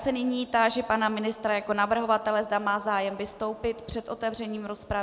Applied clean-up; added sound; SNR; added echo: none; none; none; none.